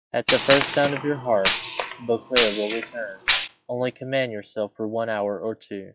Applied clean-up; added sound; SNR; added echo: classical method log-MMSE.